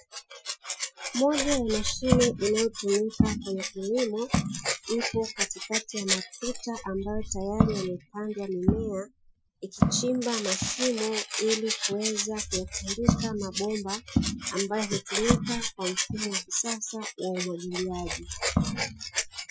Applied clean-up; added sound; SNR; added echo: classical method Wiener filter.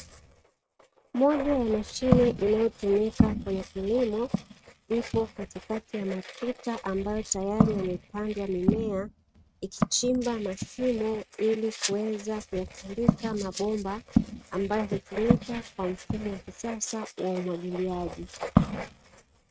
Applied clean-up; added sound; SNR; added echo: neural mask model RNNoise.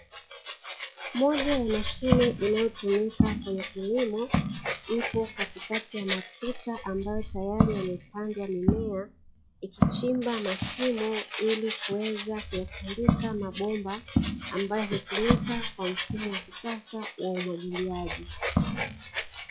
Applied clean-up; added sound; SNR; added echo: classical method log-MMSE.